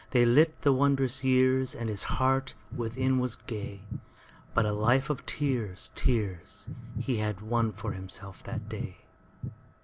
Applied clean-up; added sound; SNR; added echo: none; Bass guitar; 10 dB; none.